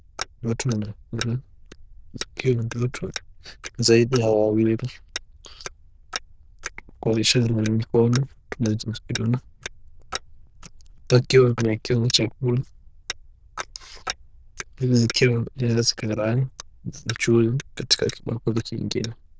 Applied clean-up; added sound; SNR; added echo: neural diffusion model UNIVERSE++.